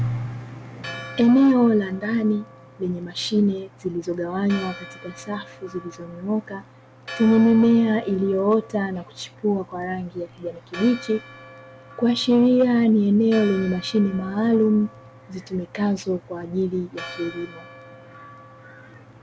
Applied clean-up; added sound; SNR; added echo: none; Church bell; 20 dB; none.